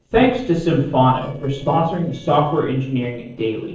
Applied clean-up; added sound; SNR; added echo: neural separator model SepFormer DNS4.